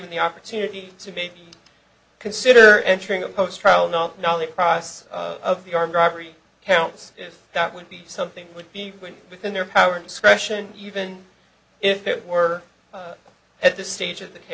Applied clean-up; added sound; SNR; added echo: none; none; none; none.